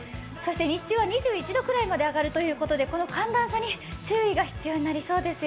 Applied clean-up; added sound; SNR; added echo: none; none; none; none.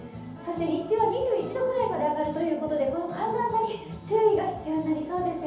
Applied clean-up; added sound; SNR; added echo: none; none; none; reverberation time 0.8 s.